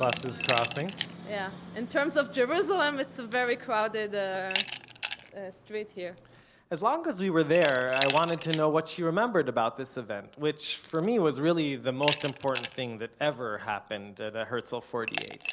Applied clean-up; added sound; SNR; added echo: none; Glass; 10 dB; none.